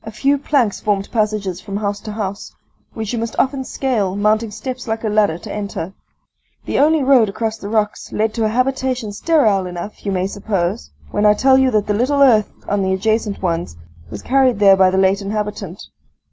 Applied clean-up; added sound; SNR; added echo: none; none; none; none.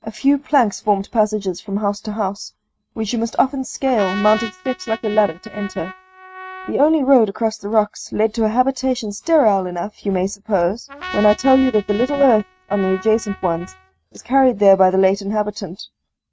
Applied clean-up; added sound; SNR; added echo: neural mask model RNNoise.